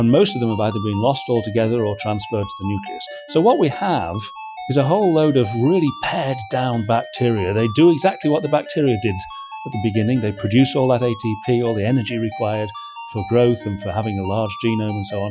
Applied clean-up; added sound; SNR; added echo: classical method Wiener filter.